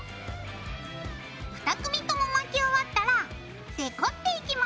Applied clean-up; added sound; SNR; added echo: none; none; none; none.